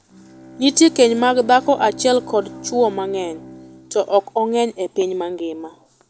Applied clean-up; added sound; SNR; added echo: none; Bowed string instrument; 19 dB; none.